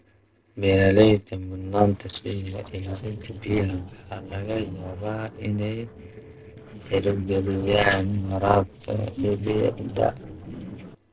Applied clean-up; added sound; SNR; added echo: neural separator model SepFormer DNS4.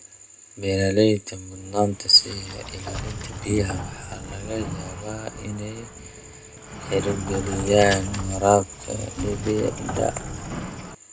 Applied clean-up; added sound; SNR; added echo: none; Sliding door; 10 dB; reverberation time 0.2 s.